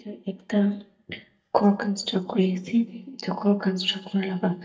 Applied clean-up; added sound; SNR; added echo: neural mask model DeepFilterNet 3.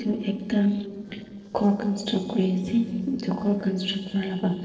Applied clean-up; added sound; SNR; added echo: neural separator model SepFormer DNS4.